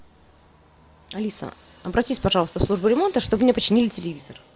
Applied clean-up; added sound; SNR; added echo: none; none; none; none.